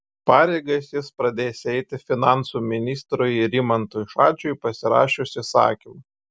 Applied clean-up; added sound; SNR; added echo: none; none; none; none.